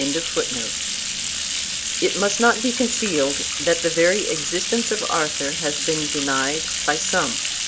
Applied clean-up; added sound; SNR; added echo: none; Bathtub (filling or washing); 1 dB; none.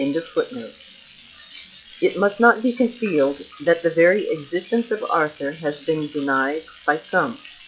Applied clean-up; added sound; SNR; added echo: classical method log-MMSE.